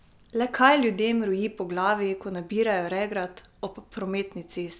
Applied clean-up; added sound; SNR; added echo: none; none; none; none.